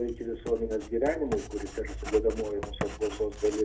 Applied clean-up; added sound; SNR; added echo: none; Writing; 9 dB; reverberation time 0.3 s.